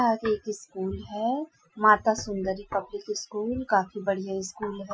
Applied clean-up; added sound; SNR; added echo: classical method Wiener filter.